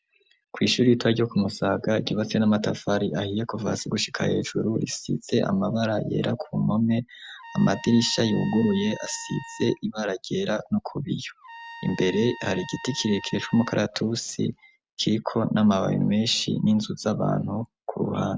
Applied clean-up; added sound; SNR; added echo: none; Trumpet; 17 dB; none.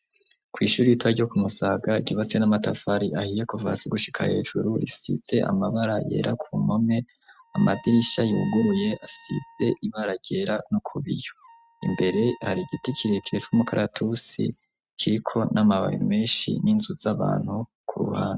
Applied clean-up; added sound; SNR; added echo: neural mask model RNNoise.